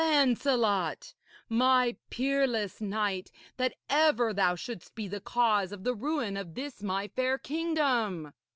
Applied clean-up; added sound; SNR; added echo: none; none; none; none.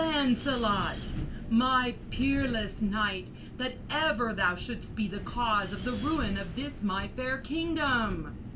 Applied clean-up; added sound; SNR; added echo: none; Wind; 8 dB; reverberation time 0.2 s.